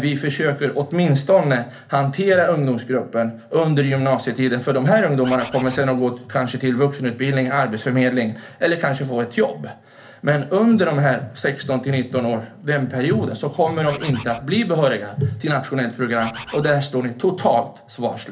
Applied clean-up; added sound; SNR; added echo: none; Bird; 15 dB; reverberation time 0.3 s.